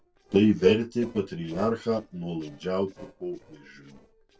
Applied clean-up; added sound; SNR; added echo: neural separator model SepFormer DNS4.